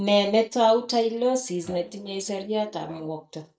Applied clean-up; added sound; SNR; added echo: neural mask model DeepFilterNet 3.